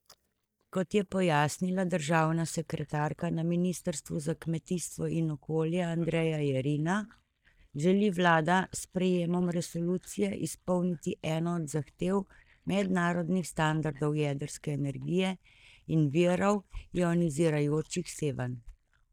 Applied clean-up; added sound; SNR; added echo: neural mask model DeepFilterNet 3.